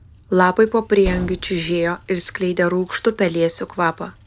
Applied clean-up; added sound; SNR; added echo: none; Train; 17 dB; none.